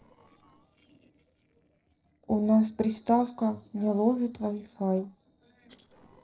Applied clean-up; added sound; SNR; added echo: neural separator model SepFormer DNS4.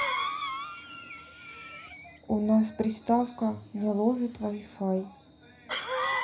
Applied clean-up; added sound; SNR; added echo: none; Cough; 6 dB; reverberation time 0.5 s.